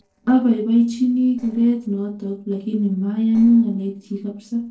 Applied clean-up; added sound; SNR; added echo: neural separator model SepFormer DNS4.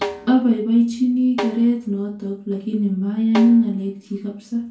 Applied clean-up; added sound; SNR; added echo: none; Snare drum; 13 dB; reverberation time 0.3 s.